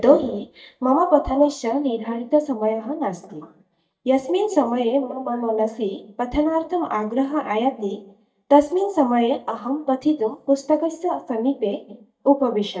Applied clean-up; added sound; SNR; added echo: neural mask model DeepFilterNet 3.